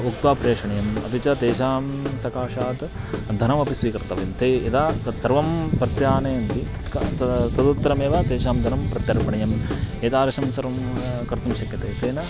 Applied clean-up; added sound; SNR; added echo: none; Guitar / Drum; 9 dB; none.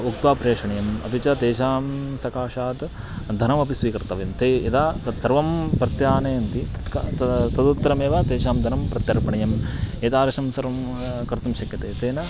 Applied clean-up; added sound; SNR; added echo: none; none; none; none.